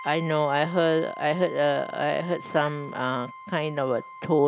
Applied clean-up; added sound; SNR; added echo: none; Brass instrument; 16 dB; none.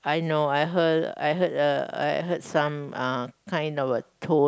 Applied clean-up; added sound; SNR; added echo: none; none; none; none.